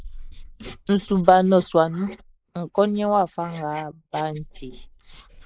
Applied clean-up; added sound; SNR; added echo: neural mask model Resemble Enhance denoiser.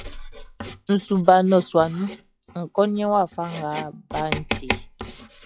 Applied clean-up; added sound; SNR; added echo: classical method log-MMSE.